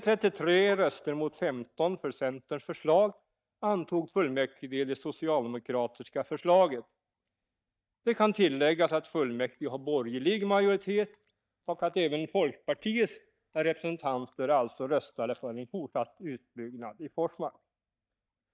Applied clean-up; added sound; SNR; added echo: neural mask model DeepFilterNet 3.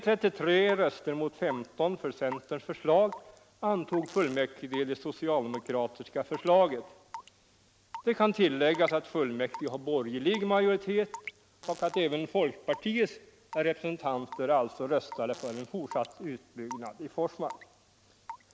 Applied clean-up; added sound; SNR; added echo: none; Raindrop / Drip / Water tap, faucet + Fart; 19 dB; none.